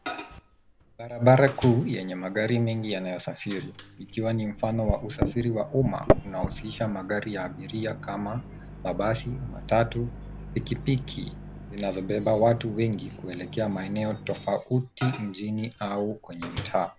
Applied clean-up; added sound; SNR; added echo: none; Microwave oven; 8 dB; none.